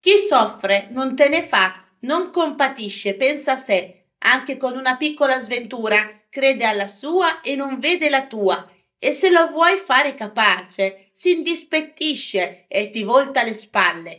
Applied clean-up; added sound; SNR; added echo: neural mask model DeepFilterNet 3.